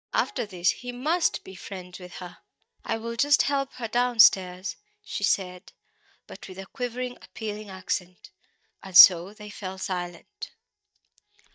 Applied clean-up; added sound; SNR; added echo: neural mask model DeepFilterNet 3.